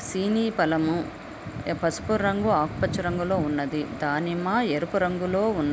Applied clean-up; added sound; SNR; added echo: none; none; none; none.